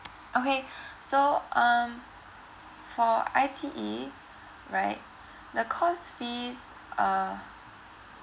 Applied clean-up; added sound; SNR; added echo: none; none; none; none.